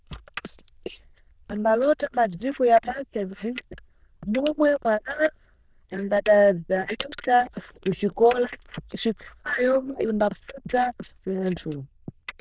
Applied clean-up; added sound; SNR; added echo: neural diffusion model UNIVERSE++.